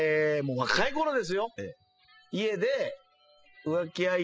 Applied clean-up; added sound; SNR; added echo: classical method spectral subtraction.